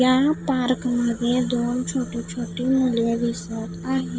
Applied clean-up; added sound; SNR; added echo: none; Wind; 12 dB; none.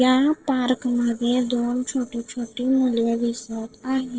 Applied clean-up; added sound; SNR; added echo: neural separator model SepFormer DNS4.